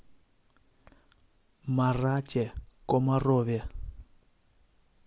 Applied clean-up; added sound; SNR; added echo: none; none; none; none.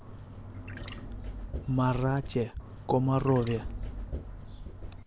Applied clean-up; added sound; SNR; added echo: none; Trickle, dribble / Chirp, tweet; 8 dB; none.